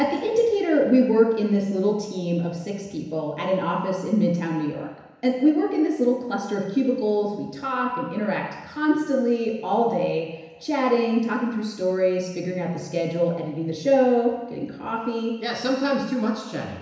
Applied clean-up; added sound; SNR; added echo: none; none; none; reverberation time 1.0 s.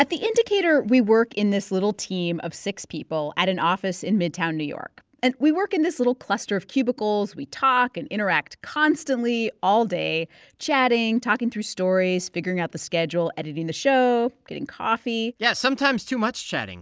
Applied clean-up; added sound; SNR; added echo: none; none; none; none.